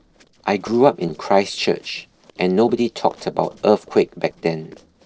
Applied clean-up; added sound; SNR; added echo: neural separator model SepFormer DNS4.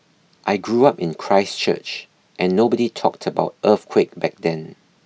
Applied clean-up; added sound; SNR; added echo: none; none; none; none.